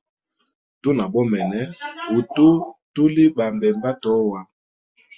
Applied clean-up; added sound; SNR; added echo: none; none; none; none.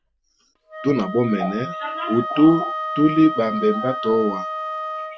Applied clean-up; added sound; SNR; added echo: none; Wind instrument, woodwind instrument; 8 dB; none.